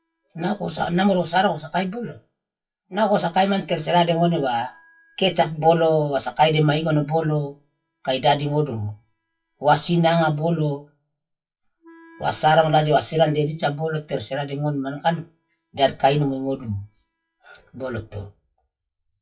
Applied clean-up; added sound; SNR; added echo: classical method WPE with log-MMSE.